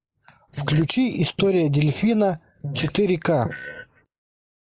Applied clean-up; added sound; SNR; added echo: neural mask model Resemble Enhance denoiser.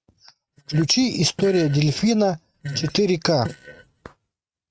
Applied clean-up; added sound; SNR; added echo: neural mask model RNNoise.